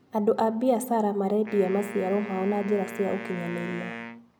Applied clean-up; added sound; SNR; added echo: none; Wind instrument, woodwind instrument; 13 dB; none.